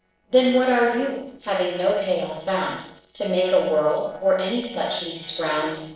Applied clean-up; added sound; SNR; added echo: neural separator model SepFormer DNS4.